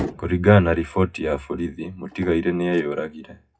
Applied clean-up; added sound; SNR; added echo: classical method WPE with log-MMSE.